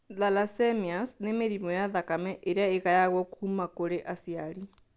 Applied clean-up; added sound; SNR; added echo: none; none; none; none.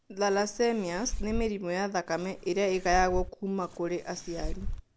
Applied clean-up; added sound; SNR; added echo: none; Fireworks; 6 dB; none.